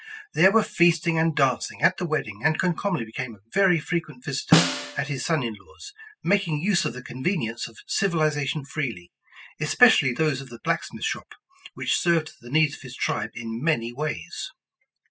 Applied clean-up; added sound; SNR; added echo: classical method spectral subtraction.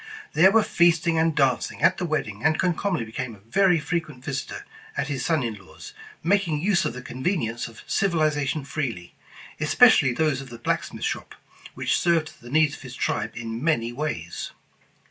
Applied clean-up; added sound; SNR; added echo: none; none; none; none.